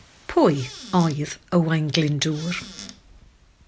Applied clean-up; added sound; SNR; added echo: none; Squeak / Cupboard open or close; 18 dB; none.